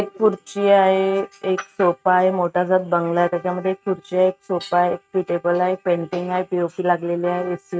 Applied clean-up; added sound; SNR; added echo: neural mask model RNNoise.